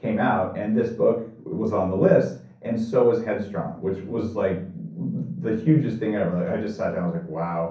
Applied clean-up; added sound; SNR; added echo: none; none; none; reverberation time 0.6 s.